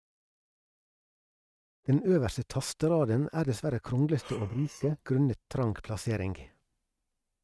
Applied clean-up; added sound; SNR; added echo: neural mask model RNNoise.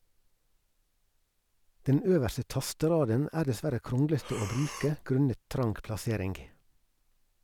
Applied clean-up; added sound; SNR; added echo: none; Breathing; 13 dB; none.